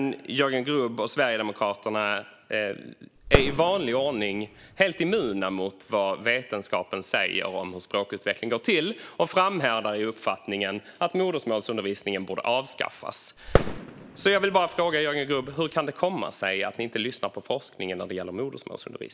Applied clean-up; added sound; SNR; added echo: none; Fireworks; 3 dB; none.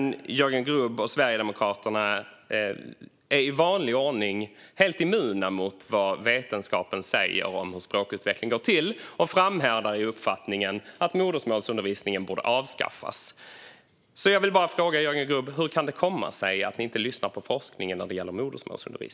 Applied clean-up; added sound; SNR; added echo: none; none; none; none.